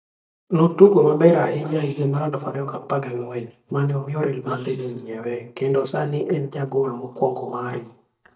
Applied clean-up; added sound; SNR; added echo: neural mask model DeepFilterNet 3.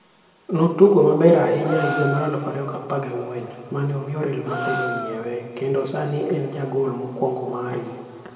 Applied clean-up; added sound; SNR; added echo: none; Gasp; 11 dB; reverberation time 2.3 s.